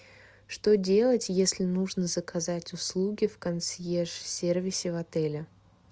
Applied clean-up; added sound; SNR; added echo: none; none; none; none.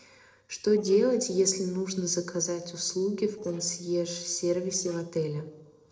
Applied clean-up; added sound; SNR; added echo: neural separator model SepFormer DNS4.